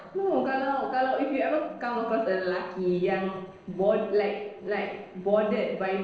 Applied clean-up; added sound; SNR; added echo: neural separator model SepFormer DNS4.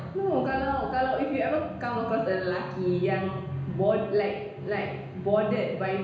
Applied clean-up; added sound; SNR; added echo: none; Organ; 18 dB; reverberation time 1.1 s.